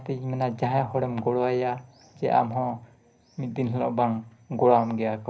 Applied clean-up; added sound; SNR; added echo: none; none; none; reverberation time 0.5 s.